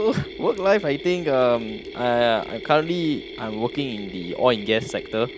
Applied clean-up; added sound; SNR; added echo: none; Mechanisms; 14 dB; none.